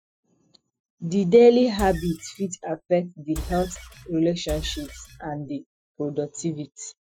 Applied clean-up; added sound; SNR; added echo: classical method Wiener filter.